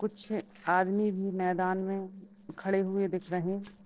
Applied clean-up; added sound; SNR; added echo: neural separator model SepFormer DNS4.